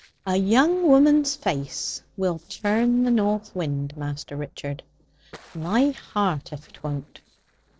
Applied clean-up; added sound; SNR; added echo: neural separator model SepFormer DNS4.